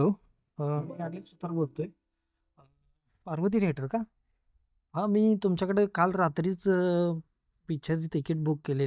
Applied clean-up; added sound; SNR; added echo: neural mask model DeepFilterNet 3.